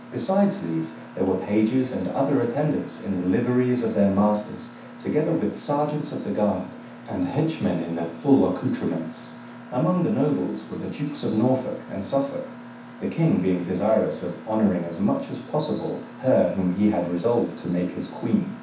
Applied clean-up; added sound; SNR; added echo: none; Mechanisms; 17 dB; reverberation time 0.7 s.